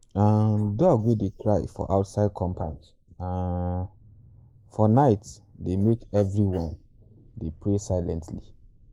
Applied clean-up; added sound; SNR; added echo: neural mask model Resemble Enhance denoiser.